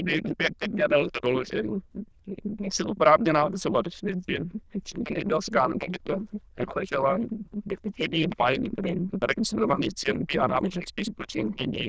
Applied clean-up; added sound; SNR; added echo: neural diffusion model UNIVERSE++.